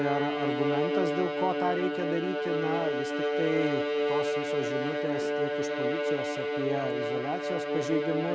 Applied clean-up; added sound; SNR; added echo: none; Bowed string instrument; -3 dB; none.